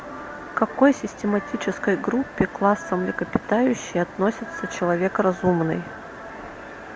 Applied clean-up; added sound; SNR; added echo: none; none; none; none.